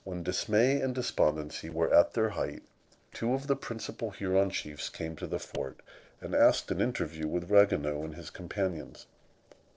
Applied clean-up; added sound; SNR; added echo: neural separator model SepFormer DNS4.